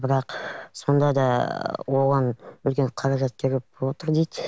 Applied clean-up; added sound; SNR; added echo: none; none; none; none.